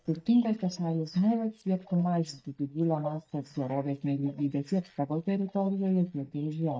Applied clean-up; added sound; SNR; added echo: neural mask model DeepFilterNet 3.